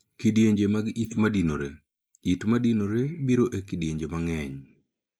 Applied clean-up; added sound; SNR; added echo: neural mask model Resemble Enhance denoiser.